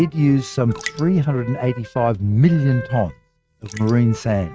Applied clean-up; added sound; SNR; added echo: neural mask model RNNoise.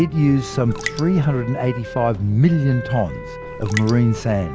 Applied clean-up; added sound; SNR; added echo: none; Raindrop + Wind instrument, woodwind instrument; 13 dB; none.